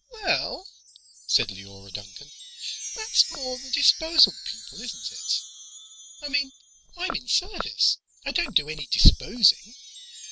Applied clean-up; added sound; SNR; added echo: none; Wind chime; 16 dB; none.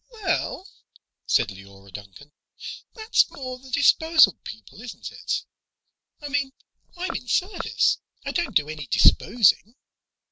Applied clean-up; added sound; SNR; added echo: none; none; none; none.